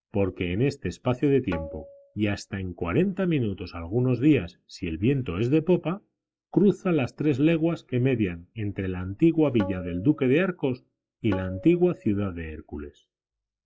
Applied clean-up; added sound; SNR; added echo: classical method log-MMSE.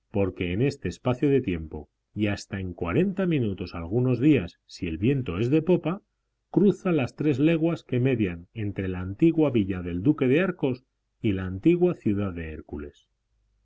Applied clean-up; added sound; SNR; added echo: none; none; none; none.